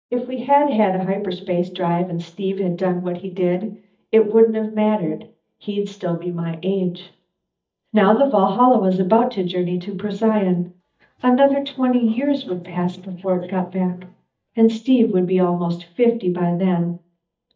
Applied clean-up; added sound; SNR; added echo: neural mask model DeepFilterNet 3.